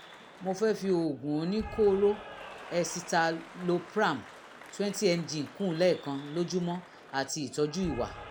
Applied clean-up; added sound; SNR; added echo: none; Applause / Cheering; 16 dB; none.